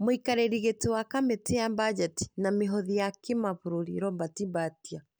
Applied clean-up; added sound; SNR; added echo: none; none; none; none.